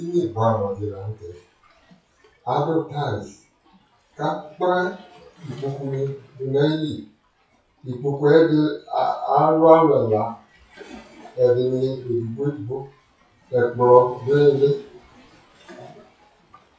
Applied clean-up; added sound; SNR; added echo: classical method WPE with log-MMSE.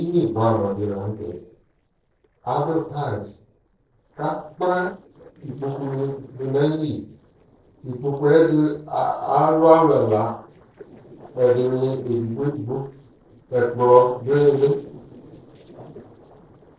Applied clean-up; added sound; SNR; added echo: neural separator model SepFormer DNS4.